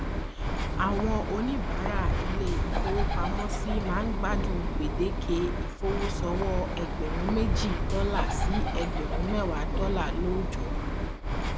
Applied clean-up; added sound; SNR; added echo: none; Bird; -4 dB; none.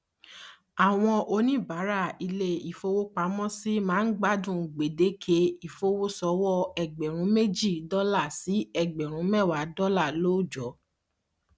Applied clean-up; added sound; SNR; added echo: none; none; none; none.